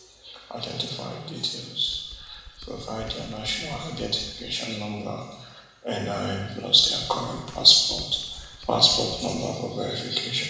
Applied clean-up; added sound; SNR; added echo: none; Typing; 18 dB; reverberation time 1.0 s.